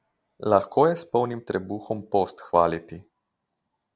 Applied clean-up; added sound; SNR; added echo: none; none; none; none.